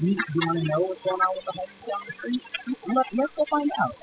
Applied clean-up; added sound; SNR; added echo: classical method spectral subtraction.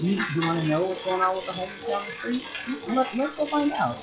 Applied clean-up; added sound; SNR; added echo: classical method log-MMSE.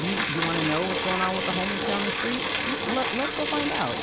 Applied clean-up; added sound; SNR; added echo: none; Bicycle; -1 dB; none.